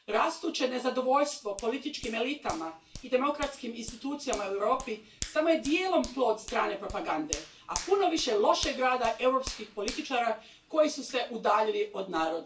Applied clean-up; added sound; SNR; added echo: none; Hands; 16 dB; reverberation time 0.3 s.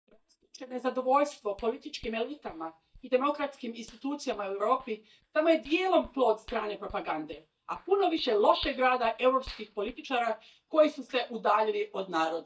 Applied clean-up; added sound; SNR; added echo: neural mask model DeepFilterNet 3.